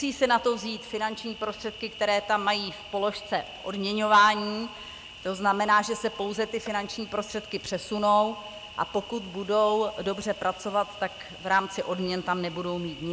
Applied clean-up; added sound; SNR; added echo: none; Cricket; 17 dB; none.